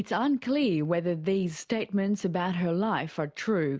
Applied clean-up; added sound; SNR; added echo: none; none; none; none.